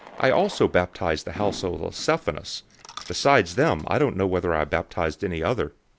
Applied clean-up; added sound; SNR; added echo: none; Fireworks + Coin (dropping); 20 dB; none.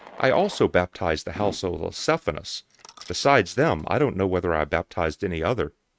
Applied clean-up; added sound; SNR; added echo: neural mask model RNNoise.